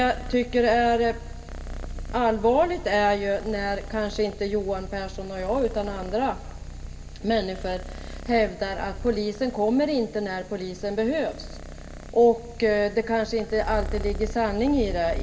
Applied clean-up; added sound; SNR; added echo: none; Purr; 11 dB; reverberation time 1.9 s.